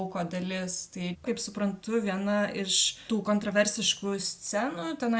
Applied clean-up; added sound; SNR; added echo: none; none; none; none.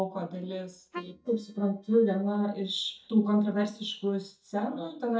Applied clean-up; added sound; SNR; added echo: neural mask model DeepFilterNet 3.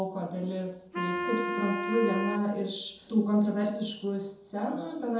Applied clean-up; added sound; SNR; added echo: none; Wind instrument, woodwind instrument; 5 dB; reverberation time 2.6 s.